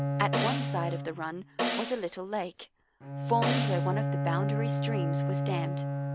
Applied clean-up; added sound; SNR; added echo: none; Bowed string instrument + Snare drum; -4 dB; none.